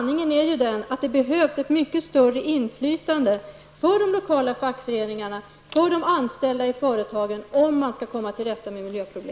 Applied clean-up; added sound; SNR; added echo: none; none; none; none.